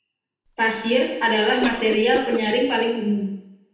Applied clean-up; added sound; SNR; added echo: none; Cough; 13 dB; reverberation time 0.9 s.